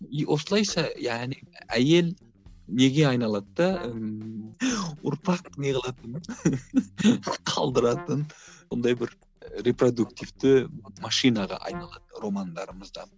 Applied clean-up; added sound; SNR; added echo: none; Brass instrument; 19 dB; none.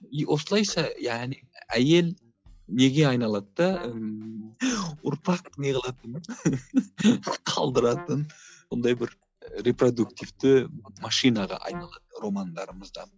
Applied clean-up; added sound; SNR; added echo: classical method log-MMSE.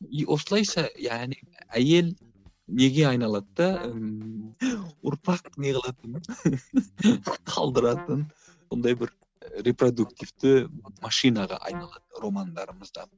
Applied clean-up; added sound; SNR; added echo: neural mask model RNNoise.